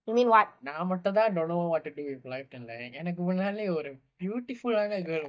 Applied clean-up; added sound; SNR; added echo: neural mask model DeepFilterNet 3.